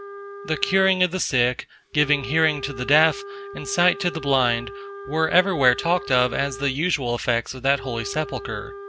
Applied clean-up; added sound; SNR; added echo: none; Wind instrument, woodwind instrument; 14 dB; none.